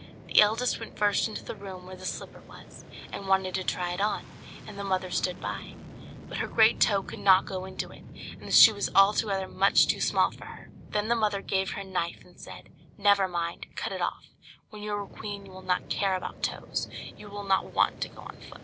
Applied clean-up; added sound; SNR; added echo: none; Fixed-wing aircraft, airplane; 16 dB; none.